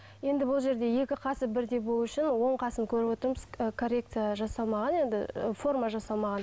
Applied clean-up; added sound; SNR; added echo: none; none; none; none.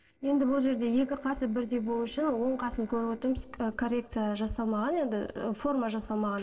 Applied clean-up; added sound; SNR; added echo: neural separator model SepFormer DNS4.